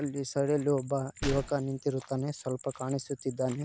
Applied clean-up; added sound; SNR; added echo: none; Gunshot, gunfire; 12 dB; none.